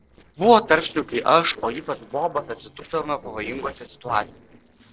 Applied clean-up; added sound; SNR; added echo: neural separator model SepFormer DNS4.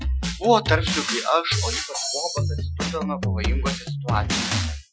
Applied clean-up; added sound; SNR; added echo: classical method Wiener filter.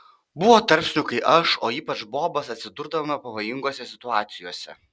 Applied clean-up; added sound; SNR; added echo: none; none; none; none.